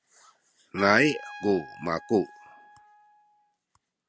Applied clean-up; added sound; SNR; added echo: none; Trumpet; 18 dB; none.